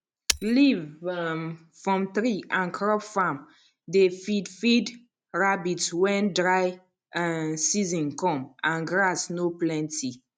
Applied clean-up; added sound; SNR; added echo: neural mask model RNNoise.